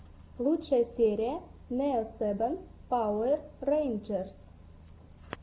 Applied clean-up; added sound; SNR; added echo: none; none; none; none.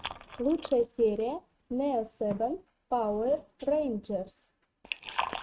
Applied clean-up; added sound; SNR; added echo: neural mask model RNNoise.